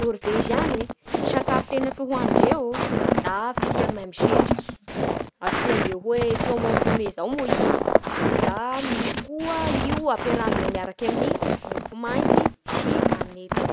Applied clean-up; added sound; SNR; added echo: none; Walk, footsteps; -4 dB; none.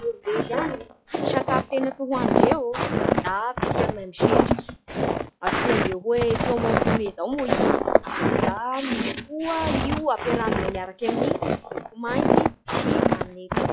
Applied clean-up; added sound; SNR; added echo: classical method log-MMSE.